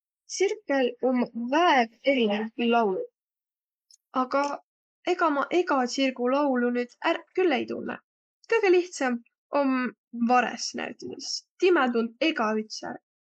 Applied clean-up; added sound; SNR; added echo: neural mask model Resemble Enhance denoiser.